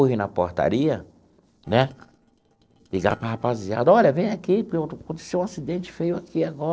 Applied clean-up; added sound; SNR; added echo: neural separator model SepFormer DNS4.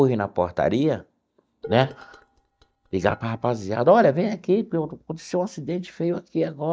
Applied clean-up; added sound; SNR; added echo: neural mask model DeepFilterNet 3.